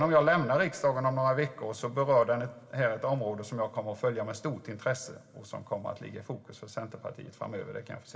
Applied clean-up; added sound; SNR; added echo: none; none; none; reverberation time 2.8 s.